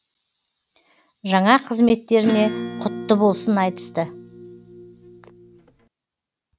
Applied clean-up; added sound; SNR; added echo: none; Acoustic guitar / Strum; 10 dB; none.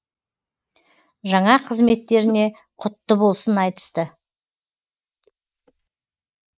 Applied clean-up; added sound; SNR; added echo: neural mask model Resemble Enhance denoiser.